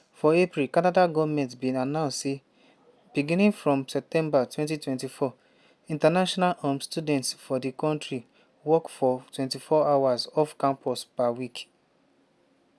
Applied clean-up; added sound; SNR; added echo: none; none; none; none.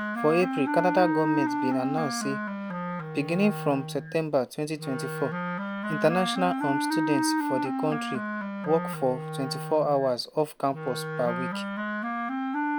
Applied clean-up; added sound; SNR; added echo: none; Wind instrument, woodwind instrument; 2 dB; none.